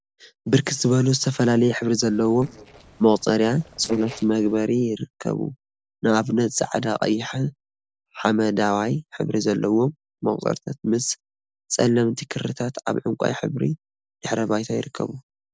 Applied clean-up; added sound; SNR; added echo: neural separator model SepFormer DNS4.